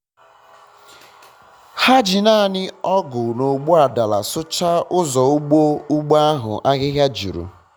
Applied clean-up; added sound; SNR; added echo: none; none; none; none.